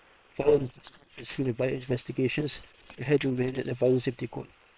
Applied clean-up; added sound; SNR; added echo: neural separator model SepFormer WHAM!.